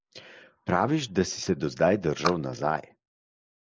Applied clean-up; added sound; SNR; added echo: neural mask model Resemble Enhance denoiser.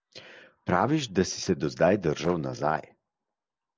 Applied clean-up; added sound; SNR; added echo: neural separator model SepFormer DNS4.